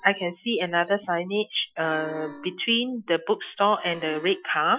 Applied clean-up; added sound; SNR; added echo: classical method Wiener filter.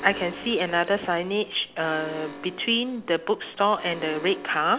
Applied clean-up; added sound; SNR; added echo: none; Alarm; 16 dB; none.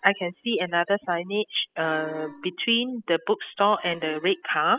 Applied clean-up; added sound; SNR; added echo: classical method spectral subtraction.